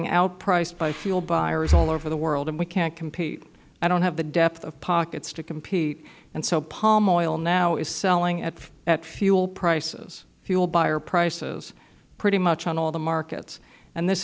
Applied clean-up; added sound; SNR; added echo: none; Breathing; 4 dB; none.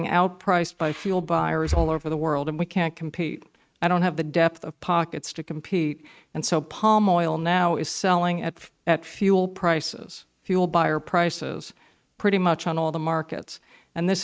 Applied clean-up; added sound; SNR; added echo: neural mask model RNNoise.